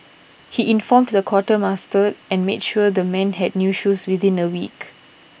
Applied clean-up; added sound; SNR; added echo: none; none; none; none.